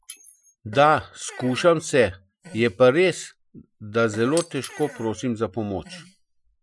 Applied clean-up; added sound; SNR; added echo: classical method Wiener filter.